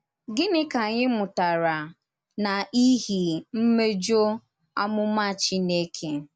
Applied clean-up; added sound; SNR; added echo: none; none; none; none.